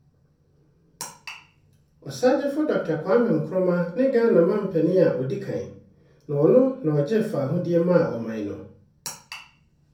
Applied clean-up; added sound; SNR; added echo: none; none; none; reverberation time 0.5 s.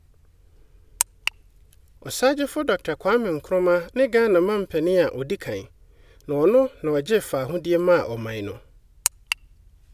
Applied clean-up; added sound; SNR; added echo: none; none; none; none.